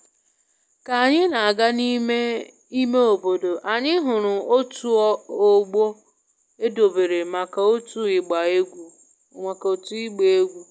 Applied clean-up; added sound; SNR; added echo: none; none; none; none.